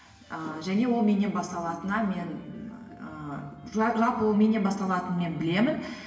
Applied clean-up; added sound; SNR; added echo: none; none; none; reverberation time 1.1 s.